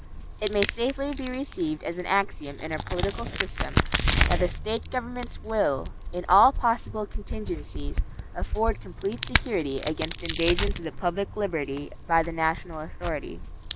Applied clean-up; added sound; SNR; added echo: none; Crack; 2 dB; none.